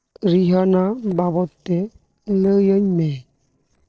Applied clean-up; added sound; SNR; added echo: neural separator model SepFormer DNS4.